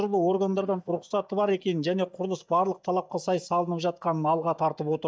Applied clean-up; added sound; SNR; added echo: neural mask model DeepFilterNet 3.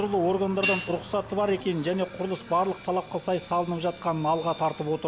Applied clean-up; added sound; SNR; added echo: none; Hi-hat; 7 dB; none.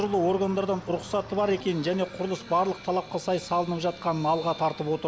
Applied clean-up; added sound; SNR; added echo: none; none; none; none.